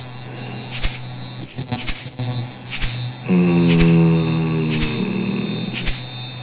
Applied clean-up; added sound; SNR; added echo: none; Rattle (instrument); 9 dB; reverberation time 0.9 s.